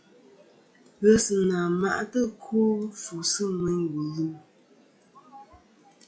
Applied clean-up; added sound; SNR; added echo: classical method log-MMSE.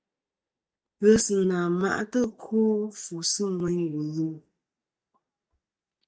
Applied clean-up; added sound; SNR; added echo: neural mask model DeepFilterNet 3.